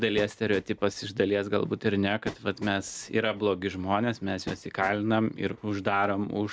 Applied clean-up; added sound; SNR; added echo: none; Train; 18 dB; none.